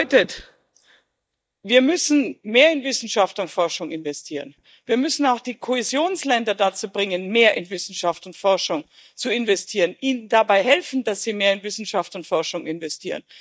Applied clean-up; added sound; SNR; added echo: neural mask model DeepFilterNet 3.